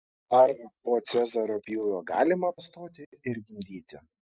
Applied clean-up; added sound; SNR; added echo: neural mask model Resemble Enhance denoiser.